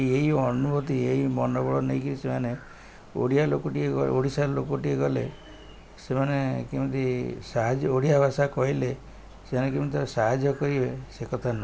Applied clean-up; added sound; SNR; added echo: none; none; none; none.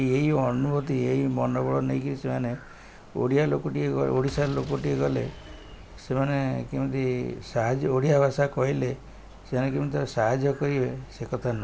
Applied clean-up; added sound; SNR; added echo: none; Boom; 19 dB; none.